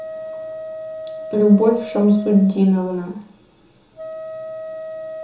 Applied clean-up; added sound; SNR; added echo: none; Wind instrument, woodwind instrument; 12 dB; reverberation time 1.0 s.